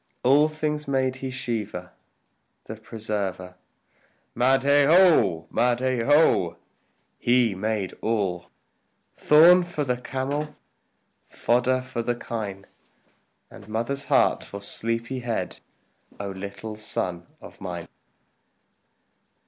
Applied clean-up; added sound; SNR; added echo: none; none; none; none.